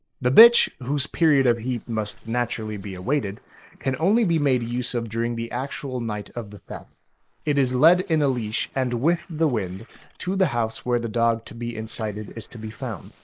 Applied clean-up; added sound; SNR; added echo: neural mask model Resemble Enhance denoiser.